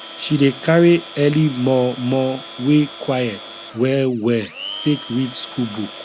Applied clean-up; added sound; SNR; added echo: none; Domestic sounds, home sounds; 16 dB; none.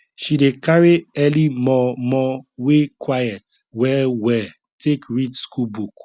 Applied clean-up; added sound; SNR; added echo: none; none; none; none.